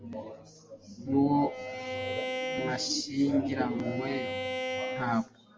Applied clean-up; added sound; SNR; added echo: none; Bowed string instrument; 5 dB; none.